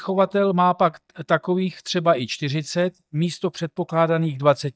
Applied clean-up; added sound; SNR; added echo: neural mask model DeepFilterNet 3.